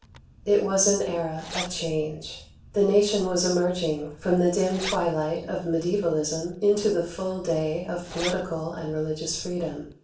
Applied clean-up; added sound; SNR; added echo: none; Zipper (clothing); 17 dB; reverberation time 0.4 s.